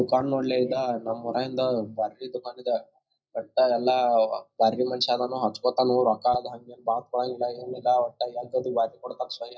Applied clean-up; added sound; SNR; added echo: neural mask model DeepFilterNet 3.